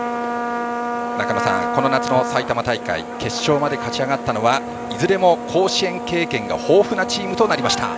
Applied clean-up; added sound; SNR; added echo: none; Trumpet; 6 dB; none.